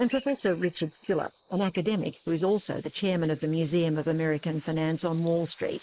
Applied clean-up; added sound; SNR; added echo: neural mask model Resemble Enhance denoiser.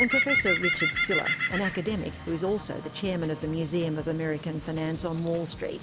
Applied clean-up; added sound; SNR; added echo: none; Bird; 1 dB; none.